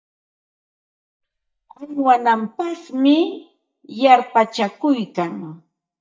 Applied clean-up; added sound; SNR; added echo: neural mask model DeepFilterNet 3.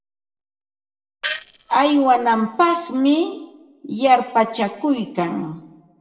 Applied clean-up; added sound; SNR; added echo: neural separator model SepFormer DNS4.